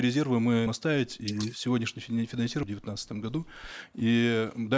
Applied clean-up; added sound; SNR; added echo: neural mask model Resemble Enhance denoiser.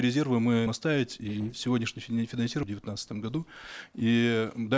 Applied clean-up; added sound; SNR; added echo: neural separator model SepFormer DNS4.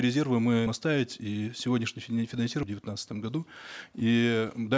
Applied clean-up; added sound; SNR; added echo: none; none; none; none.